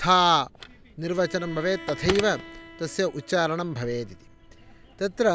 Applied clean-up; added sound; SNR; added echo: none; Bowed string instrument + Telephone; 14 dB; none.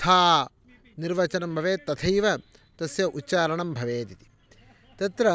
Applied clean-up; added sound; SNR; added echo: none; none; none; none.